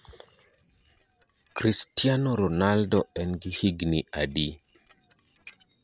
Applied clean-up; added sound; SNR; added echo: neural separator model SepFormer DNS4.